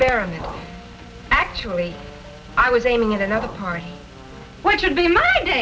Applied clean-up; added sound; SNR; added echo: none; Liquid; 19 dB; none.